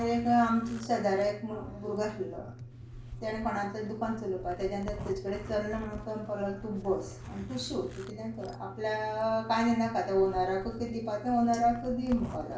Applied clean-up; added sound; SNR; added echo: none; Zipper (clothing); 13 dB; reverberation time 0.3 s.